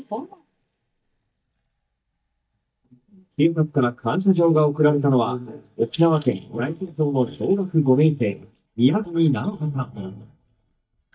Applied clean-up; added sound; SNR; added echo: neural mask model DeepFilterNet 3.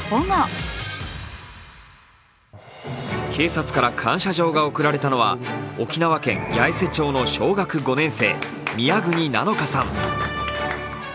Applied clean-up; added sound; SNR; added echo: none; none; none; none.